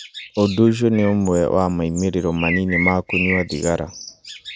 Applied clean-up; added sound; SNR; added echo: none; Bird; 9 dB; none.